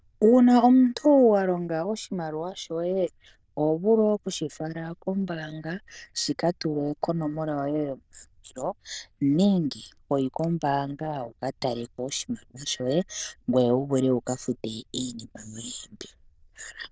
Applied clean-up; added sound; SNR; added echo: neural diffusion model UNIVERSE++.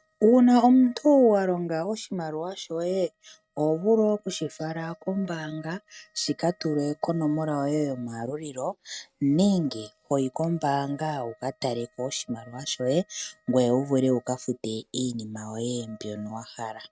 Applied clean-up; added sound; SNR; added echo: neural mask model RNNoise.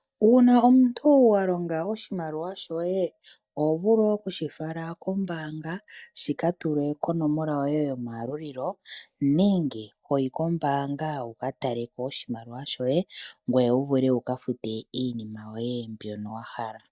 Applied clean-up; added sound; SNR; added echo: neural mask model DeepFilterNet 3.